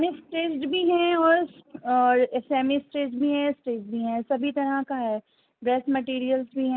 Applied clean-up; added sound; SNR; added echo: none; none; none; none.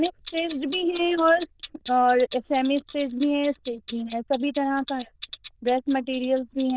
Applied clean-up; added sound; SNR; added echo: neural diffusion model UNIVERSE++.